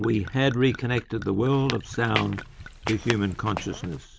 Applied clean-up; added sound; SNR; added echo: none; Gurgling / Chink, clink / Liquid + Squeak / Walk, footsteps; 11 dB; none.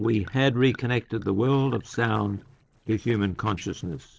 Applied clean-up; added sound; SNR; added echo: neural separator model SepFormer DNS4.